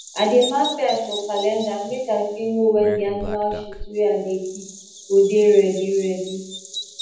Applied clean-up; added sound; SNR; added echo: none; Bird vocalization, bird call, bird song; 14 dB; reverberation time 0.8 s.